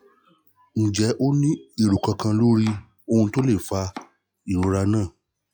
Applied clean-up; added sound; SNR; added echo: classical method log-MMSE.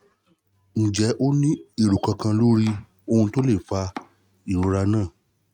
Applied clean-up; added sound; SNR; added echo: neural mask model RNNoise.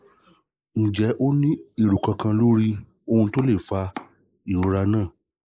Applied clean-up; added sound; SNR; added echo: neural mask model Resemble Enhance denoiser.